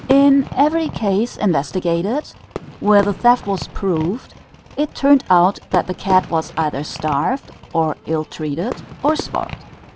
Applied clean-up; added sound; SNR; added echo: none; Fireworks; 14 dB; none.